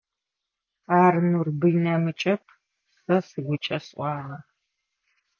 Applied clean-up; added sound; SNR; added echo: none; none; none; none.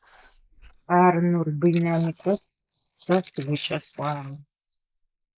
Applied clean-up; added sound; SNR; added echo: neural mask model Resemble Enhance denoiser.